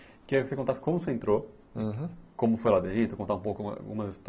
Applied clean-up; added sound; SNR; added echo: none; none; none; none.